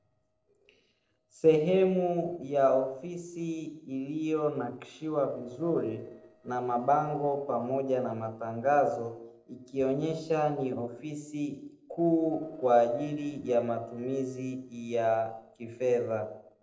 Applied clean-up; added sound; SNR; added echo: neural separator model SepFormer DNS4.